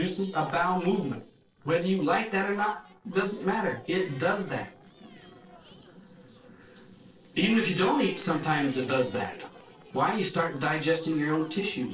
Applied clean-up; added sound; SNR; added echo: neural separator model SepFormer DNS4.